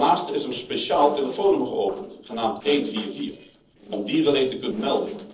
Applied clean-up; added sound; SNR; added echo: neural separator model SepFormer DNS4.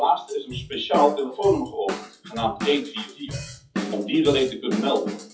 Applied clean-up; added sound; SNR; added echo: classical method WPE with log-MMSE.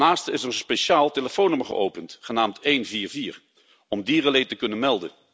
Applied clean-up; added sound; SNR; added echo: none; none; none; none.